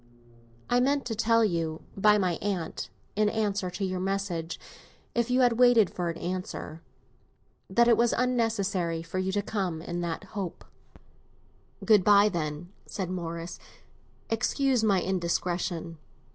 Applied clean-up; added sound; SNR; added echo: none; none; none; none.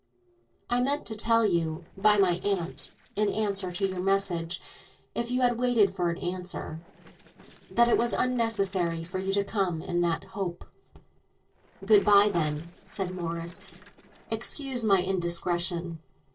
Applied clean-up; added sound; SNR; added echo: neural separator model SepFormer DNS4.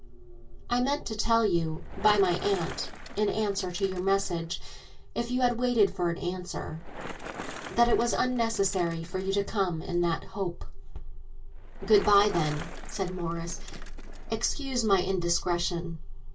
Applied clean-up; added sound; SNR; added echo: none; Bicycle; 17 dB; reverberation time 0.1 s.